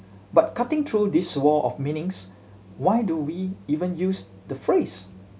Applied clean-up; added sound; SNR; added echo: none; none; none; none.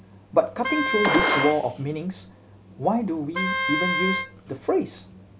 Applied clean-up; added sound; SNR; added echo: none; Gunshot, gunfire + Wind instrument, woodwind instrument; 1 dB; none.